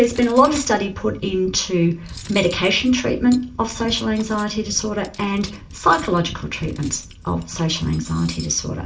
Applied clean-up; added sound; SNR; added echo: none; Cutlery, silverware; 17 dB; reverberation time 0.3 s.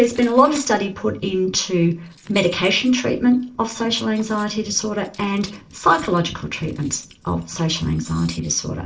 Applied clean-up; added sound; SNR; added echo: neural separator model SepFormer DNS4.